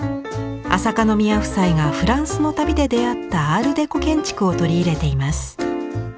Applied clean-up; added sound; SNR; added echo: none; none; none; none.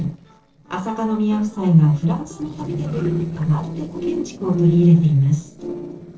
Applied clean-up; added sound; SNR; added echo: neural separator model SepFormer DNS4.